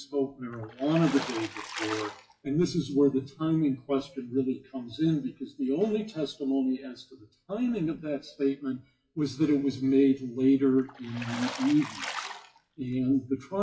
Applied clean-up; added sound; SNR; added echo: classical method WPE with log-MMSE.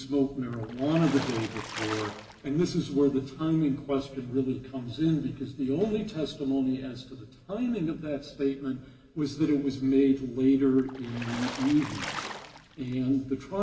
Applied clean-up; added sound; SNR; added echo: none; Water / Splash, splatter; 11 dB; reverberation time 2.3 s.